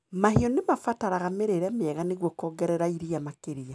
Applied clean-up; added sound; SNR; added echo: none; none; none; none.